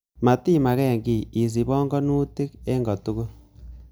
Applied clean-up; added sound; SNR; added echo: none; none; none; none.